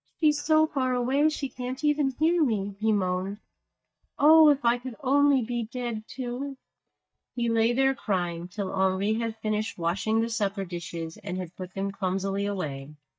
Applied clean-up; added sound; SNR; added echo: neural mask model DeepFilterNet 3.